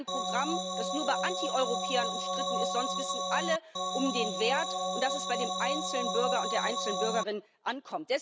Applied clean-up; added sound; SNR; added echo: none; Organ; -1 dB; none.